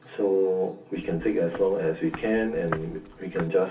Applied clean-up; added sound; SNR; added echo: none; Walk, footsteps; 14 dB; reverberation time 0.3 s.